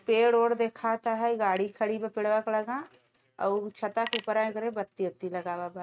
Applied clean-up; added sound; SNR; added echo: neural mask model RNNoise.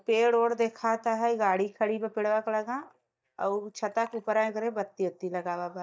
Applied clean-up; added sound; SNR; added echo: neural mask model DeepFilterNet 3.